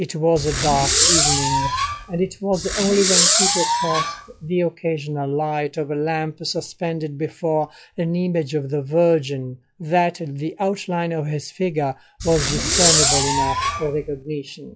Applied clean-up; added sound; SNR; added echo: classical method log-MMSE.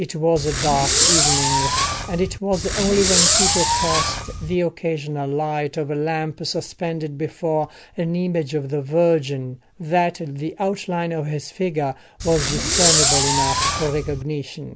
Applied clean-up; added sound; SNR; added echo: none; Fireworks; -4 dB; none.